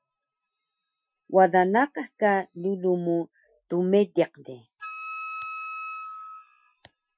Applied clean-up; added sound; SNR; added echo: classical method Wiener filter.